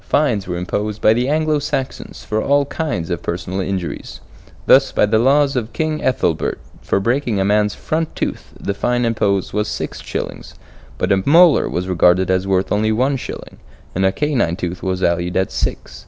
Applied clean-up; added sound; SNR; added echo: none; Bird; 19 dB; none.